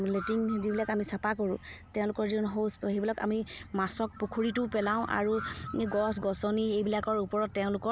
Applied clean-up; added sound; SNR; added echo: none; Bird; 17 dB; none.